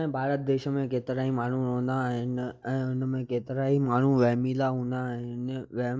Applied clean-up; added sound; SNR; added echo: neural mask model DeepFilterNet 3.